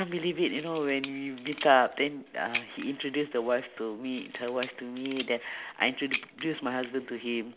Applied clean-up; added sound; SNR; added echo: none; Camera; 12 dB; none.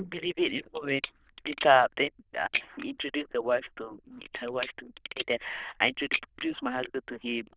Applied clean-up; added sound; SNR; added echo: neural diffusion model UNIVERSE++.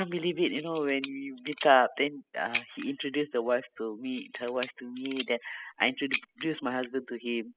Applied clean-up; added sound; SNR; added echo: classical method spectral subtraction.